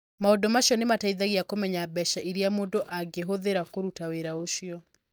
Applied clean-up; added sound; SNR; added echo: neural mask model DeepFilterNet 3.